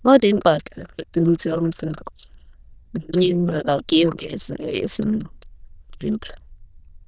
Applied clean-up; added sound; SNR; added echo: neural diffusion model UNIVERSE++.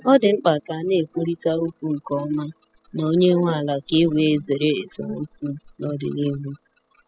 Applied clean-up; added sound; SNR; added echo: classical method spectral subtraction.